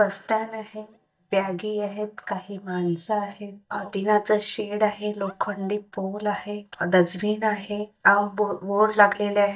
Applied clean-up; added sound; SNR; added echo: neural mask model DeepFilterNet 3.